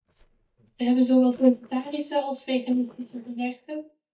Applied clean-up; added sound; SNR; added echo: neural mask model DeepFilterNet 3.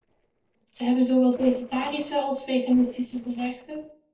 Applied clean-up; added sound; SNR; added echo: neural separator model SepFormer DNS4.